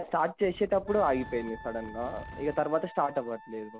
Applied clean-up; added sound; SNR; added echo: none; Wind + Wind instrument, woodwind instrument; 15 dB; none.